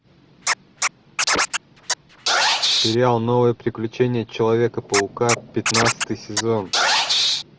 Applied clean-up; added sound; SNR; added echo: none; Scratching (performance technique); -1 dB; none.